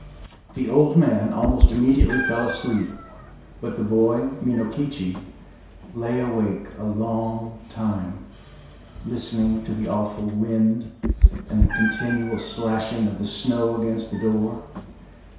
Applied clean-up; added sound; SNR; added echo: none; Meow; 3 dB; reverberation time 0.7 s.